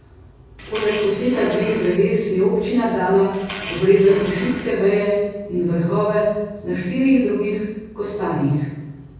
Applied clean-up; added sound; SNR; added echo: none; Fart; 12 dB; reverberation time 1.3 s.